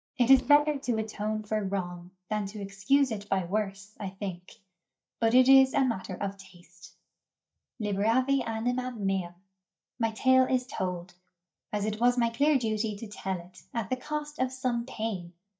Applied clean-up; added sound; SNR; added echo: neural mask model DeepFilterNet 3.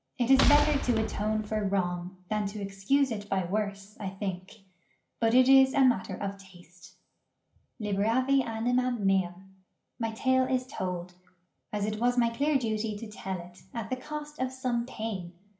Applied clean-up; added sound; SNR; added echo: none; Boom; 0 dB; reverberation time 0.3 s.